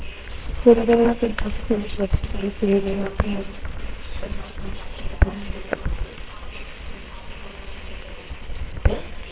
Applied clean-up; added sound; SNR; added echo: neural separator model SepFormer WHAMR!.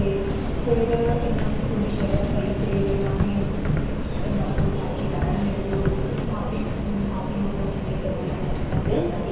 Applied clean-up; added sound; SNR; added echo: none; Subway, metro, underground; -4 dB; reverberation time 1.0 s.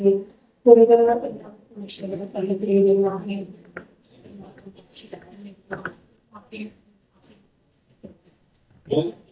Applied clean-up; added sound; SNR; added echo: neural mask model DeepFilterNet 3.